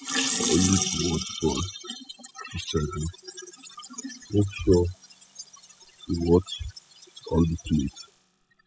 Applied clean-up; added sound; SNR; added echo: classical method spectral subtraction.